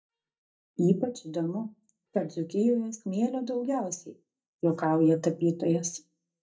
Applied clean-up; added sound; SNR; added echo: neural mask model DeepFilterNet 3.